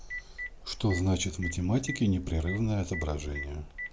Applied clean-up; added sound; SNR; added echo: none; Telephone; 13 dB; none.